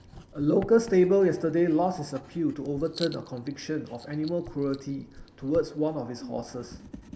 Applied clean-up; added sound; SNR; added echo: none; Writing; 19 dB; none.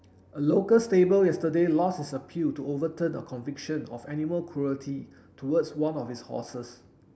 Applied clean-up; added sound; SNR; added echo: none; none; none; none.